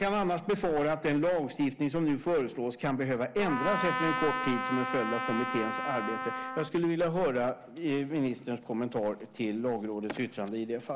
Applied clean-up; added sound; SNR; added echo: none; Trumpet; 3 dB; none.